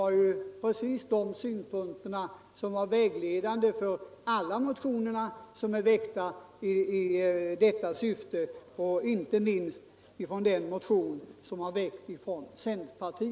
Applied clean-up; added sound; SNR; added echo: none; none; none; none.